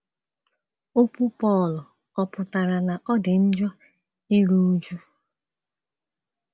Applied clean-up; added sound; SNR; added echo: none; none; none; none.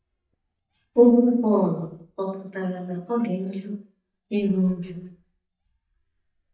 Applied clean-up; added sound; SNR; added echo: neural mask model DeepFilterNet 3.